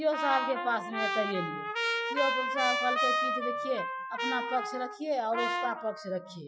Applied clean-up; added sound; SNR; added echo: classical method Wiener filter.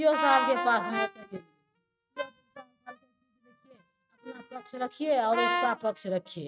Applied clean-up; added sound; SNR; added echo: neural mask model RNNoise.